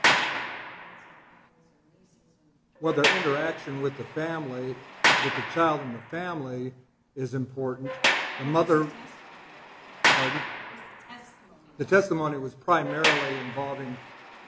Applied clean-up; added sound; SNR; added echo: none; Sliding door; 0 dB; none.